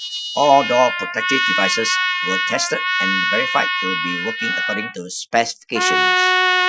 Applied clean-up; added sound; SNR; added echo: classical method Wiener filter.